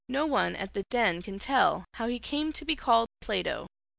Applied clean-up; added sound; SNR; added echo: none; none; none; none.